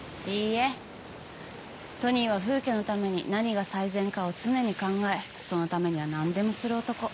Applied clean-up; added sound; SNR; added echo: none; none; none; none.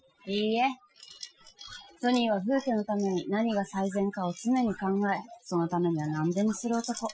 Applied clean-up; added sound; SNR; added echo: classical method Wiener filter.